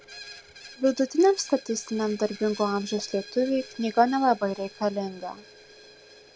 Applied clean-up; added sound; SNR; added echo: none; Screech; 20 dB; none.